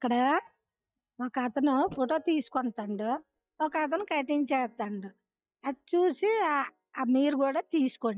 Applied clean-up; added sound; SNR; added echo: neural mask model DeepFilterNet 3.